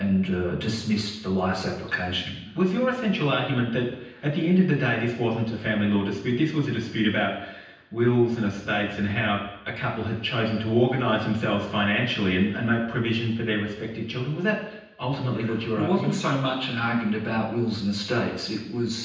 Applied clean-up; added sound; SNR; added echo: none; none; none; reverberation time 0.9 s.